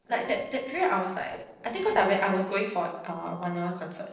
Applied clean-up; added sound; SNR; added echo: neural separator model SepFormer DNS4.